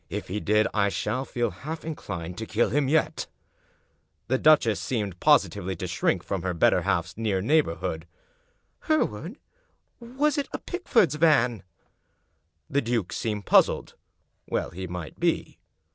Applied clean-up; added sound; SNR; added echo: none; none; none; none.